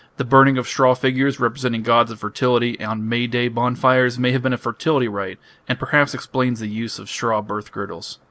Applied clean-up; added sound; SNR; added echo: none; none; none; none.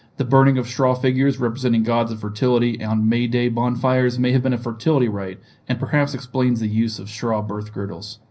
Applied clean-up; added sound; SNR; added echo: none; none; none; reverberation time 0.5 s.